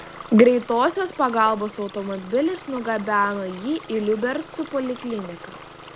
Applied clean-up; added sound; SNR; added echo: none; Engine starting + Stream; 18 dB; none.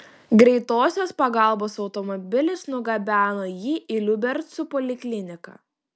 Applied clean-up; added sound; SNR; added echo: none; none; none; none.